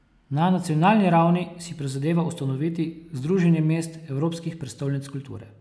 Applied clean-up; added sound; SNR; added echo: none; none; none; none.